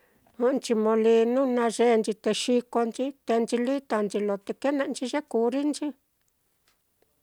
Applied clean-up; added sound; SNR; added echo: none; none; none; none.